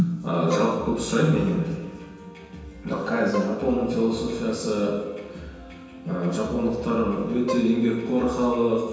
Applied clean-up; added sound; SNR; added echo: none; Bowed string instrument; 9 dB; reverberation time 1.2 s.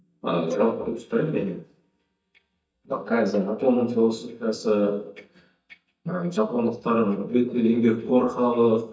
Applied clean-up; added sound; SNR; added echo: neural mask model DeepFilterNet 3.